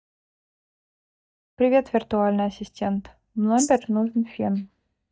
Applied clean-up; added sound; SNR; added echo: neural mask model DeepFilterNet 3.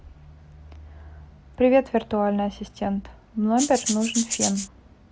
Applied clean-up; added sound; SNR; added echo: none; Rattle (instrument); 3 dB; none.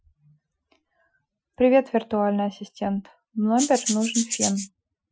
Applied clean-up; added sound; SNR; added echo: classical method Wiener filter.